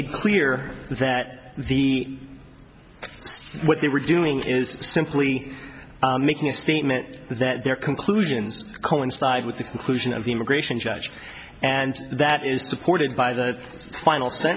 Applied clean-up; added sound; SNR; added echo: none; none; none; none.